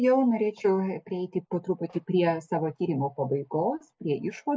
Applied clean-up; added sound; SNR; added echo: none; none; none; none.